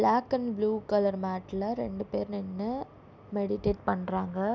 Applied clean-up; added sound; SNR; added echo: none; none; none; none.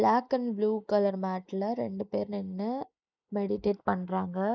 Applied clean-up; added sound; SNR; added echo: neural mask model Resemble Enhance denoiser.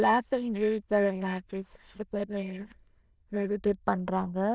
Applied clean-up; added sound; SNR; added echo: neural diffusion model UNIVERSE++.